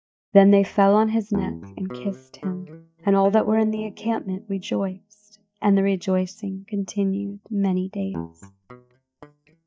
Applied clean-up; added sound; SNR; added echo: neural mask model DeepFilterNet 3.